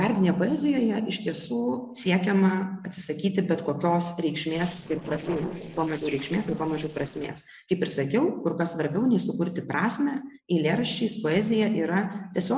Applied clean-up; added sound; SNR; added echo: neural separator model SepFormer DNS4.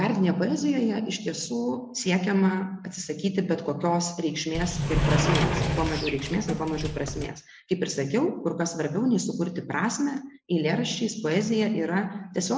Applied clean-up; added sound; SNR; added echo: none; Sliding door; 0 dB; none.